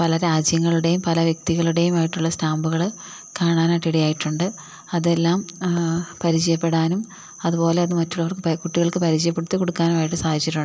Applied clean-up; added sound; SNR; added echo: none; none; none; none.